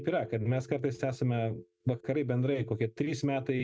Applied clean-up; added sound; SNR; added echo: neural mask model RNNoise.